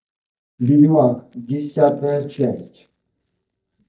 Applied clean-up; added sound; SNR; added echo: neural mask model DeepFilterNet 3.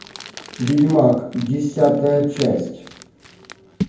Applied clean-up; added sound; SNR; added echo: none; Crumpling, crinkling; 15 dB; reverberation time 0.9 s.